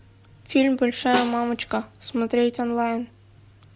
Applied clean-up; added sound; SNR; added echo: none; Snare drum; 13 dB; none.